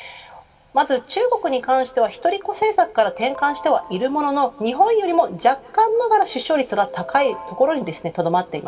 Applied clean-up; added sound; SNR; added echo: none; Ringtone; 17 dB; reverberation time 2.1 s.